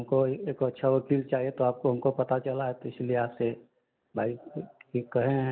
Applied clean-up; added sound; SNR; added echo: none; none; none; none.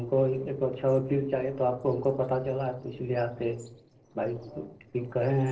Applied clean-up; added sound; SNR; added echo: neural separator model SepFormer DNS4.